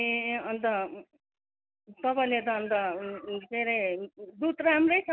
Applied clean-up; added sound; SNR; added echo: none; none; none; none.